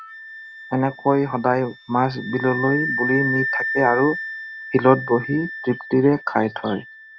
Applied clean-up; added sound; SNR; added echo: none; Wind instrument, woodwind instrument; 8 dB; none.